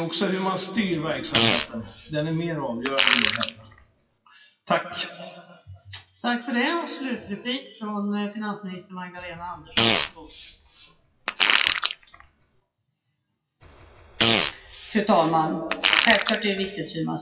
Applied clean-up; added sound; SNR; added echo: classical method WPE with log-MMSE.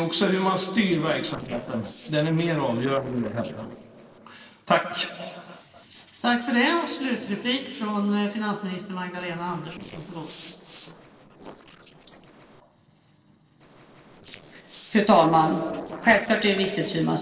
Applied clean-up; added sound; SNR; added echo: neural separator model SepFormer DNS4.